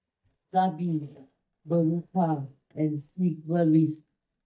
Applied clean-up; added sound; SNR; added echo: neural mask model DeepFilterNet 3.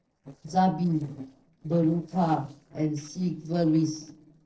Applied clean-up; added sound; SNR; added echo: neural separator model SepFormer DNS4.